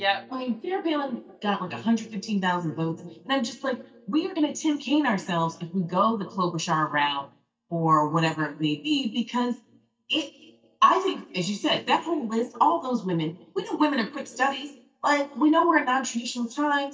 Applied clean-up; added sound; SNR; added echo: neural mask model DeepFilterNet 3.